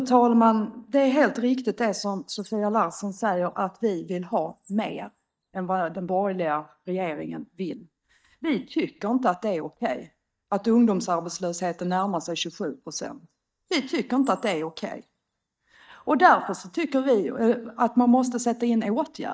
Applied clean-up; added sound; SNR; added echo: neural mask model DeepFilterNet 3.